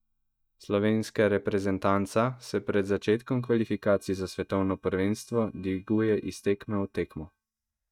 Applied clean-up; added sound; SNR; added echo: neural mask model DeepFilterNet 3.